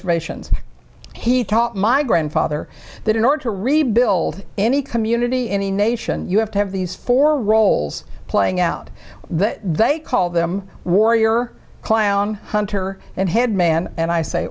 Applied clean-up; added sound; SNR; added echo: none; none; none; none.